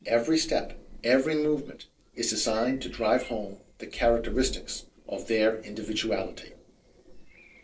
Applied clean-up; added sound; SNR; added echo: neural separator model SepFormer DNS4.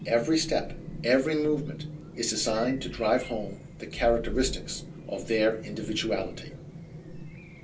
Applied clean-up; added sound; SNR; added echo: none; Chirp, tweet; 13 dB; reverberation time 0.3 s.